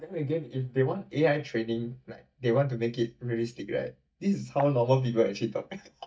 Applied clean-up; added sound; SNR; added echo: neural mask model DeepFilterNet 3.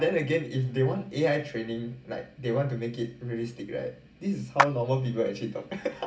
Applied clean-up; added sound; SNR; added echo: none; Clapping; 2 dB; reverberation time 0.2 s.